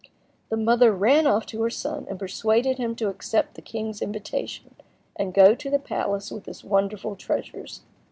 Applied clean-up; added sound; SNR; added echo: none; none; none; none.